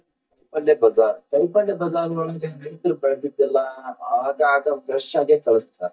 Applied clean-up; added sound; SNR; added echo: neural mask model DeepFilterNet 3.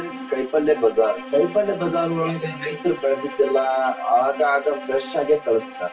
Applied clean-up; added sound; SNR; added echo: none; Bowed string instrument; 14 dB; reverberation time 0.2 s.